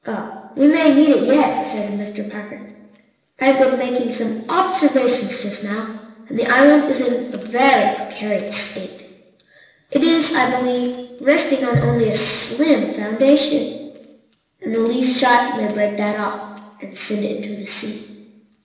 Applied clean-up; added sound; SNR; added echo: none; none; none; reverberation time 1.0 s.